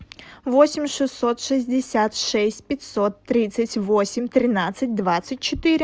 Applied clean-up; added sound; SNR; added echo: none; none; none; none.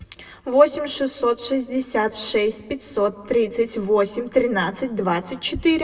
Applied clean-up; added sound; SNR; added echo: none; none; none; reverberation time 1.1 s.